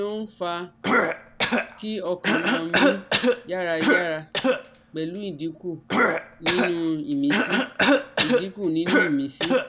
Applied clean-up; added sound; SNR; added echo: none; Cough; -4 dB; none.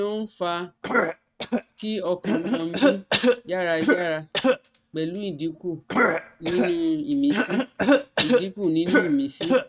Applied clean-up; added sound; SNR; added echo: neural mask model RNNoise.